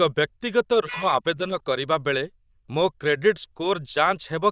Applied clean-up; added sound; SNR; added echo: neural diffusion model UNIVERSE++.